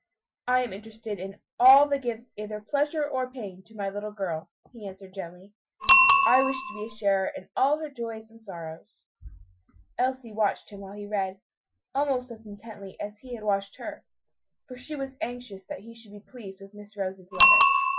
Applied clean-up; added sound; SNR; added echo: classical method Wiener filter.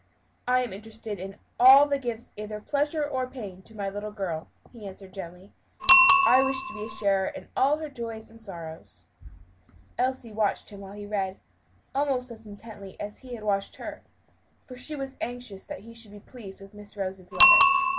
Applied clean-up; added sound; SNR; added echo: none; Bicycle bell; 1 dB; none.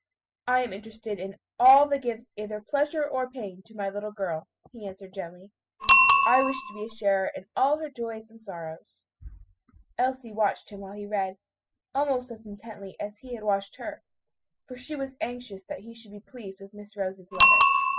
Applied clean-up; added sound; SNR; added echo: classical method spectral subtraction.